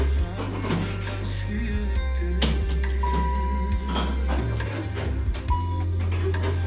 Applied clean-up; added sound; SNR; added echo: none; Sliding door; 8 dB; reverberation time 0.2 s.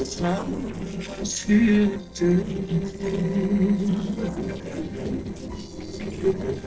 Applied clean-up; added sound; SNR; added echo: neural separator model SepFormer DNS4.